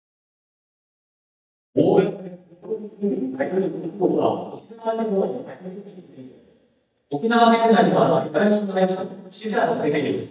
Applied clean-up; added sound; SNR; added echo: neural mask model DeepFilterNet 3.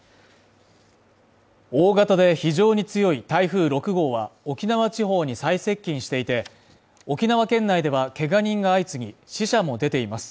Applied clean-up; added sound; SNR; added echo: none; none; none; none.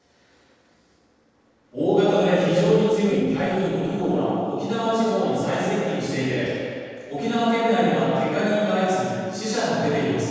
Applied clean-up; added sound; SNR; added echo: neural separator model SepFormer DNS4.